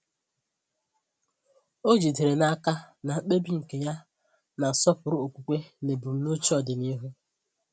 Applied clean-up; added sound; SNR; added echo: none; none; none; none.